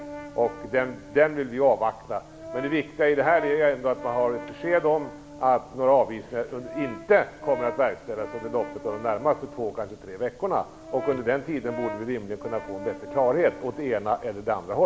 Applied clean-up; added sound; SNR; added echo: none; Brass instrument; 14 dB; none.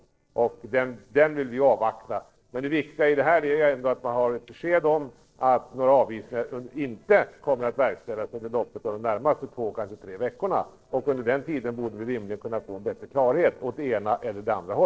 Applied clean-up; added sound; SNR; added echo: neural separator model SepFormer DNS4.